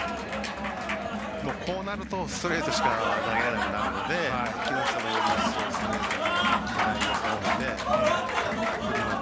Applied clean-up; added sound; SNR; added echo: none; Applause / Crowd; -3 dB; none.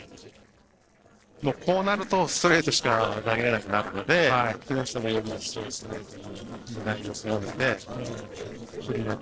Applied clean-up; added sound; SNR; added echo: neural separator model SepFormer DNS4.